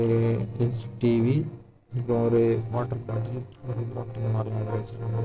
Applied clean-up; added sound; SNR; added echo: neural separator model SepFormer DNS4.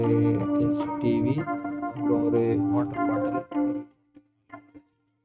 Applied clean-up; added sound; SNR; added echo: neural mask model RNNoise.